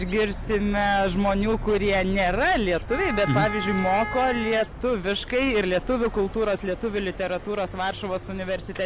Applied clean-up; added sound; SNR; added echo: none; Wind instrument, woodwind instrument; 9 dB; none.